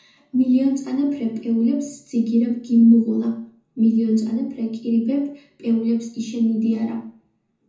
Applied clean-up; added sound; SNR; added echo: none; none; none; reverberation time 0.6 s.